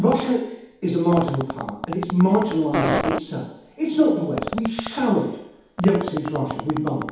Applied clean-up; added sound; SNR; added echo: none; Fart; 9 dB; reverberation time 2.2 s.